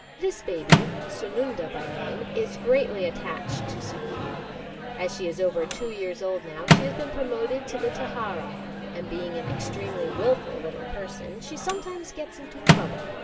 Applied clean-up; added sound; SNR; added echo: none; Microwave oven; -2 dB; reverberation time 2.6 s.